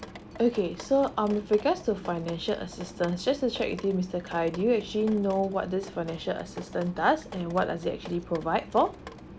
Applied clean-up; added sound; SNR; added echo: none; Drip; 19 dB; none.